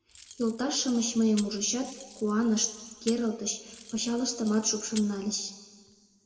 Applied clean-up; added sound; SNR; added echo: none; Keys jangling; 18 dB; reverberation time 1.5 s.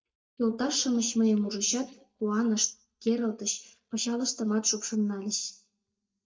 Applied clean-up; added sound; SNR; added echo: neural mask model DeepFilterNet 3.